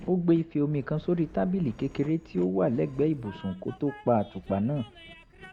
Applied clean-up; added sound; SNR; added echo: none; Train; 20 dB; none.